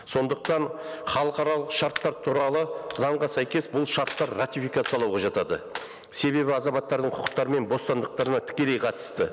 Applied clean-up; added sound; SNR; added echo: none; Coin (dropping); 15 dB; none.